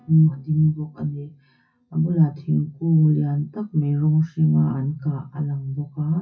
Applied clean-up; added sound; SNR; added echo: classical method WPE with log-MMSE.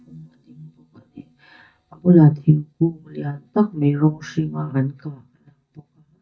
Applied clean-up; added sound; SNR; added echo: neural mask model DeepFilterNet 3.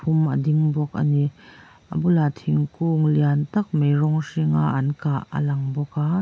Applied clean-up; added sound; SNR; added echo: none; none; none; none.